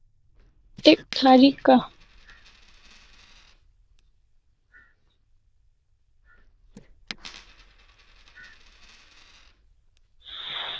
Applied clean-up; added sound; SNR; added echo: neural diffusion model UNIVERSE++.